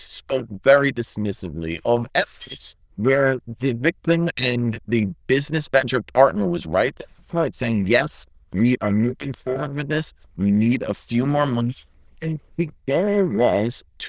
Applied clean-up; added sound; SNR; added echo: neural diffusion model UNIVERSE++.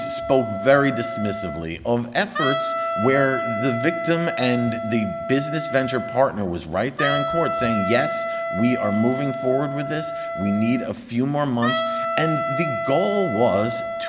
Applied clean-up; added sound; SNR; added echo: none; Wind instrument, woodwind instrument; 4 dB; none.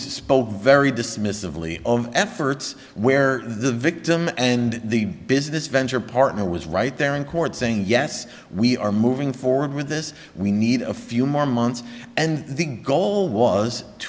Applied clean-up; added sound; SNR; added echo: none; none; none; none.